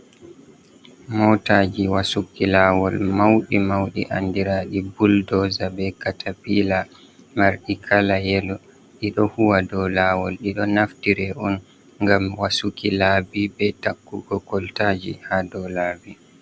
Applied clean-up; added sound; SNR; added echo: none; none; none; none.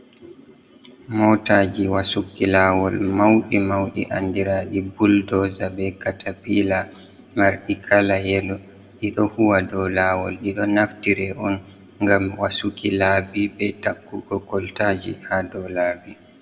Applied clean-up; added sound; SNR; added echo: none; none; none; reverberation time 0.6 s.